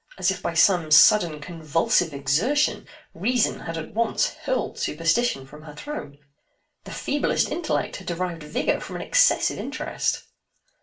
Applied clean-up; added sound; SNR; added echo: none; Organ; 15 dB; reverberation time 0.2 s.